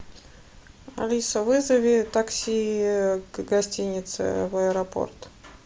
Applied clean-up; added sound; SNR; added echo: none; none; none; none.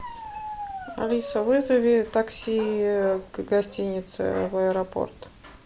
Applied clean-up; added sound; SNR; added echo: none; Bark + Tambourine; 14 dB; none.